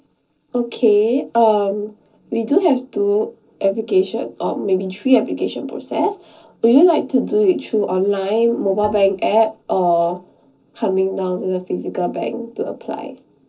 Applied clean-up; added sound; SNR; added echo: neural separator model SepFormer DNS4.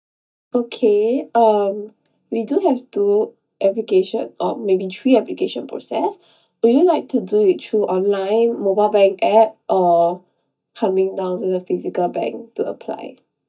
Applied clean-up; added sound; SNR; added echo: neural mask model DeepFilterNet 3.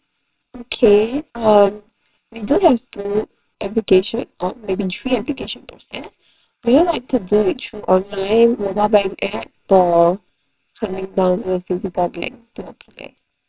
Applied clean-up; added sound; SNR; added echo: neural separator model SepFormer WHAMR!.